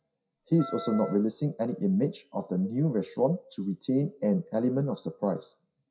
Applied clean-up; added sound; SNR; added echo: classical method WPE with log-MMSE.